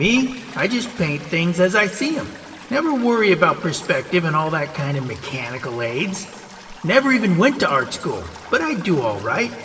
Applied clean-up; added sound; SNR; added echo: none; Toilet flush; 19 dB; reverberation time 2.0 s.